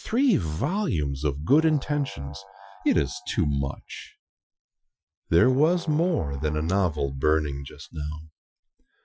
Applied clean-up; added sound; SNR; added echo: classical method Wiener filter.